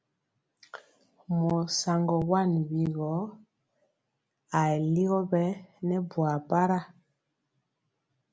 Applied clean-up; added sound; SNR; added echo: none; none; none; none.